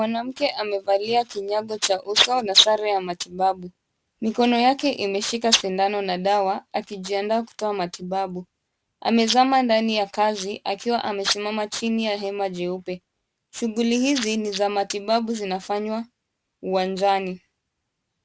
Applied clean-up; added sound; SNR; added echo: none; none; none; none.